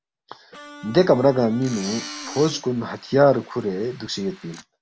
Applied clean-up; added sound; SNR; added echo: none; Electric guitar + Tools; 16 dB; none.